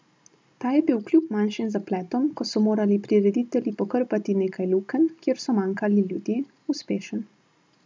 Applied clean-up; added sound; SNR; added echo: none; none; none; none.